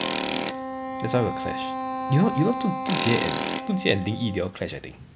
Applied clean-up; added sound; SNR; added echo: none; Tools + Wind instrument, woodwind instrument; 3 dB; none.